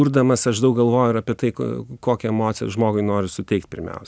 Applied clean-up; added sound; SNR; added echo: none; none; none; none.